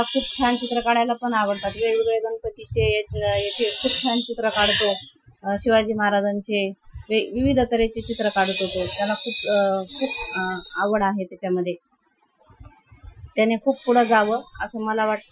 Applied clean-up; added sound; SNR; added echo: classical method Wiener filter.